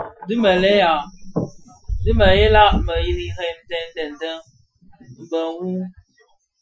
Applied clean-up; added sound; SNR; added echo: classical method Wiener filter.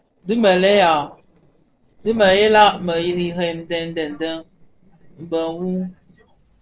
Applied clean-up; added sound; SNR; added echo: neural separator model SepFormer DNS4.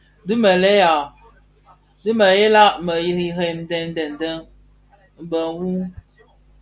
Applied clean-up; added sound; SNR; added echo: none; none; none; none.